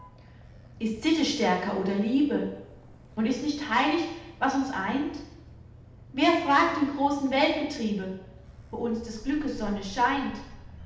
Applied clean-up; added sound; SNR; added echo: none; Motor vehicle (road); 20 dB; reverberation time 0.8 s.